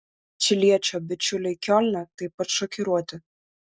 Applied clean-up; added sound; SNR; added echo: none; none; none; none.